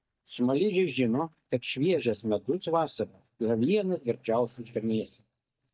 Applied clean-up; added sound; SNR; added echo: neural mask model DeepFilterNet 3.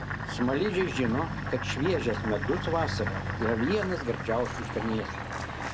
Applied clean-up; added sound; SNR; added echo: none; Boiling + Truck; 3 dB; none.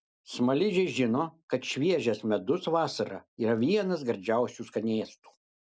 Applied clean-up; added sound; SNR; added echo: none; none; none; none.